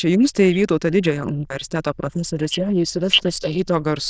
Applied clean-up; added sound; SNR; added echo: neural diffusion model UNIVERSE++.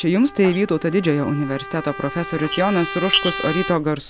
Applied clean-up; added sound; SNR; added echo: none; Trumpet; 11 dB; none.